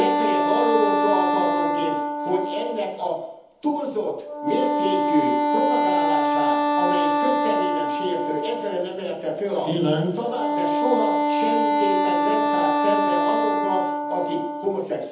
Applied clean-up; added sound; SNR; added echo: none; Wind instrument, woodwind instrument; -3 dB; reverberation time 1.3 s.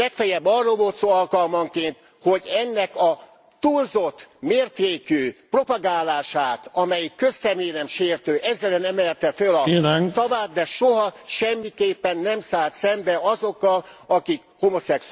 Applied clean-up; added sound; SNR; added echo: none; none; none; none.